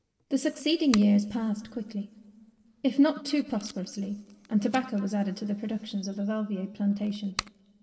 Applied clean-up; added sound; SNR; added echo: none; Packing tape, duct tape; 18 dB; reverberation time 2.8 s.